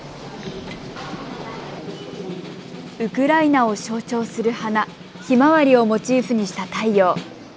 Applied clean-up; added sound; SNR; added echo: none; Snare drum; 18 dB; none.